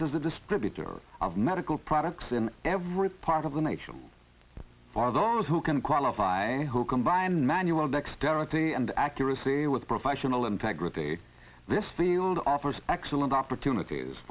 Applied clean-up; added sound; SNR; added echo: none; none; none; none.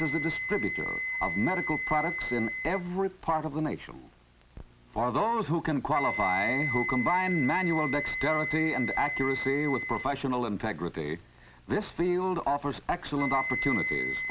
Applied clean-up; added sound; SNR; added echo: none; Wind instrument, woodwind instrument; 5 dB; none.